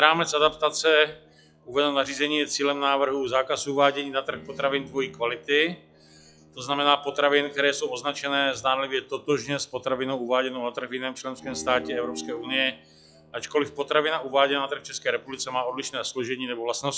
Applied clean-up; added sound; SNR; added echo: classical method log-MMSE.